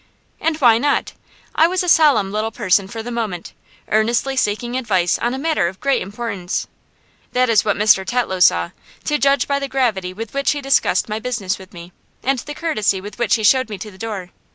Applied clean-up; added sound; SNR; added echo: none; none; none; none.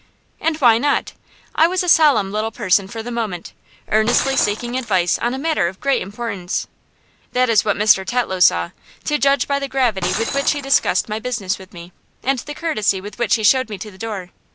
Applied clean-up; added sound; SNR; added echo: none; Shatter; 14 dB; none.